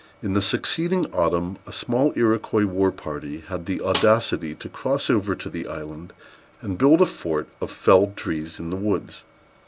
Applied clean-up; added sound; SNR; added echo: none; Snare drum; 10 dB; none.